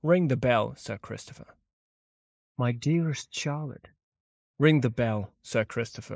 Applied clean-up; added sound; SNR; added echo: neural mask model Resemble Enhance denoiser.